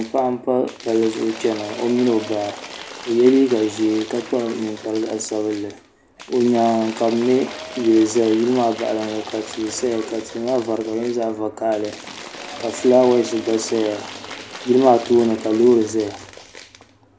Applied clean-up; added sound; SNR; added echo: none; Applause / Crowd / Cheering; 16 dB; none.